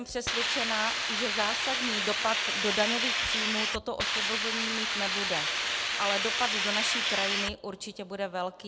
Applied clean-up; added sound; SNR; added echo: none; Hiss; -4 dB; none.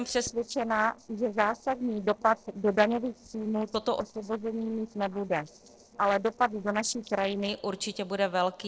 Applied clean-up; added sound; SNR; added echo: neural separator model SepFormer DNS4.